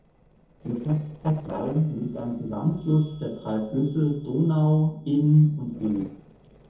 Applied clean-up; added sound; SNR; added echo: neural separator model SepFormer DNS4.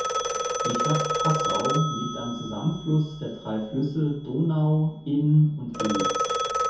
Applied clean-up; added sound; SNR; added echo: none; Telephone; 3 dB; reverberation time 0.6 s.